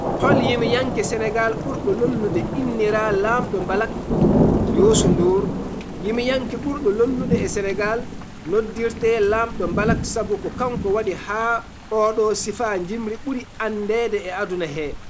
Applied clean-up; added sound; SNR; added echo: none; Thunder / Rain; 2 dB; none.